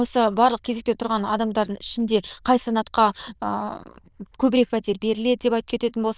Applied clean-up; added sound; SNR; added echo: neural diffusion model UNIVERSE++.